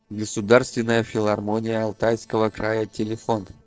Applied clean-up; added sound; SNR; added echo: neural separator model SepFormer DNS4.